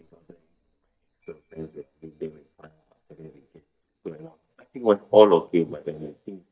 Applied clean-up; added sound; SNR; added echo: neural mask model DeepFilterNet 3.